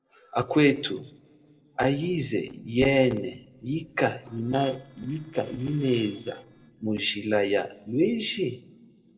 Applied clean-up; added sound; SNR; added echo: neural separator model SepFormer DNS4.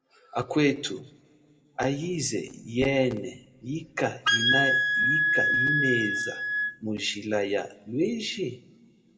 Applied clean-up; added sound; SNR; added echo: none; Wind instrument, woodwind instrument; -5 dB; reverberation time 0.8 s.